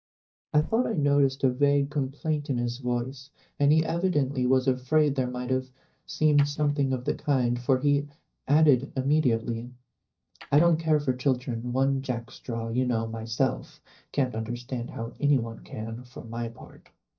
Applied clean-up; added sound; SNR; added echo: neural mask model DeepFilterNet 3.